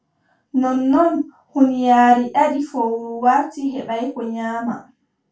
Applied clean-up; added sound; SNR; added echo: none; none; none; reverberation time 0.2 s.